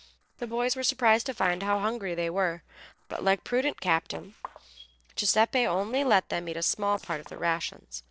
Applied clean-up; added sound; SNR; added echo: neural separator model SepFormer DNS4.